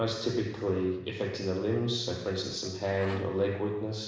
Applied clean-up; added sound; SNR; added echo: neural separator model SepFormer DNS4.